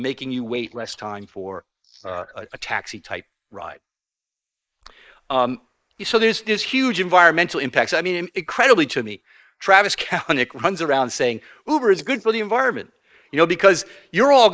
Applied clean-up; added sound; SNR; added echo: neural mask model Resemble Enhance denoiser.